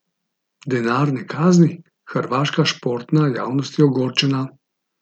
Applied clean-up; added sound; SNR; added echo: none; none; none; none.